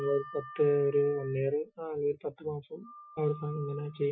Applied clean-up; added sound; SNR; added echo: classical method Wiener filter.